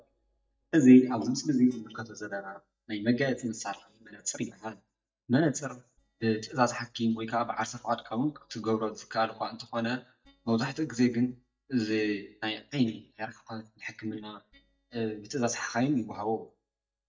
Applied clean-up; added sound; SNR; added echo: neural mask model DeepFilterNet 3.